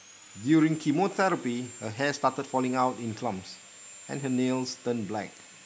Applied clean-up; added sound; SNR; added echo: none; Sawing; 19 dB; none.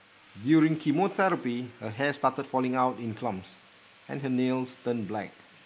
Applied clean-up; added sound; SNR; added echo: neural mask model Resemble Enhance denoiser.